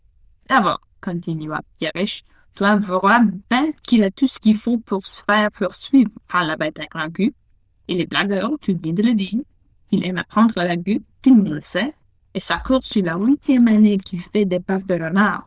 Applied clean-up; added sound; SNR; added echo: neural diffusion model UNIVERSE++.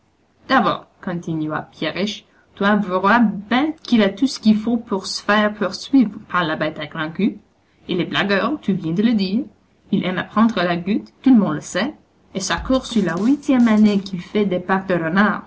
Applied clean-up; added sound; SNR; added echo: none; Drum kit; 18 dB; none.